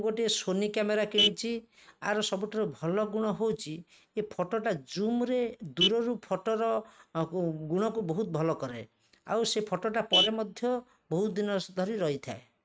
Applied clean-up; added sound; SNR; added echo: neural mask model RNNoise.